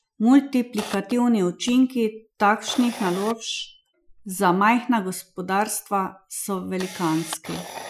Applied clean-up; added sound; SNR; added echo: classical method Wiener filter.